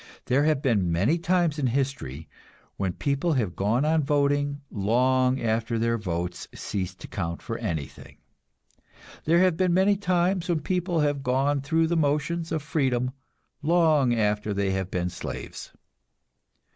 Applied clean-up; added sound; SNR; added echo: none; none; none; none.